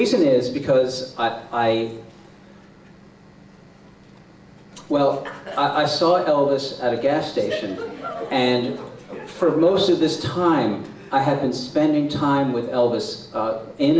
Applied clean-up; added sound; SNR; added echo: none; none; none; none.